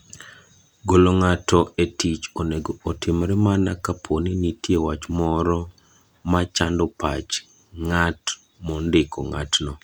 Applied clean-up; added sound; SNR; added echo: none; none; none; none.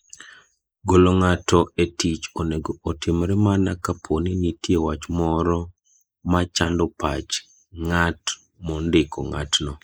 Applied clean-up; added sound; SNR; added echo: neural mask model Resemble Enhance denoiser.